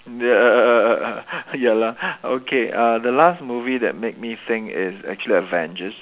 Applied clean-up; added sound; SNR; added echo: none; none; none; none.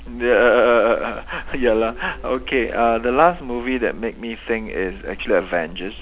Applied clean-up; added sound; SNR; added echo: none; Printer; 15 dB; none.